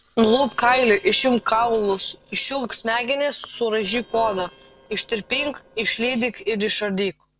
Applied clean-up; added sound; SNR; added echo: neural separator model SepFormer DNS4.